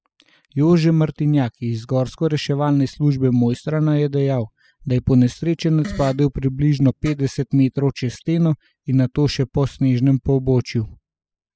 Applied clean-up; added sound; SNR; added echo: classical method spectral subtraction.